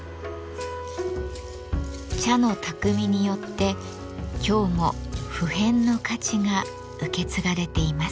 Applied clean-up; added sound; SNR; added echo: none; none; none; none.